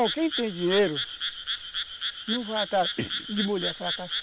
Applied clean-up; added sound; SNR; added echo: none; Frog; 3 dB; none.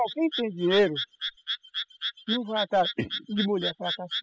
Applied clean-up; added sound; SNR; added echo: classical method spectral subtraction.